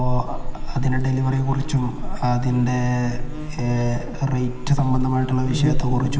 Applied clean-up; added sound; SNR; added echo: none; Buzz; 2 dB; reverberation time 2.2 s.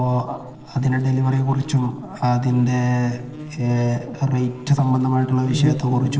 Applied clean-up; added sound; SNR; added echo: neural separator model SepFormer DNS4.